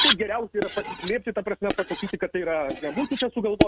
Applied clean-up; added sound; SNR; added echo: neural mask model RNNoise.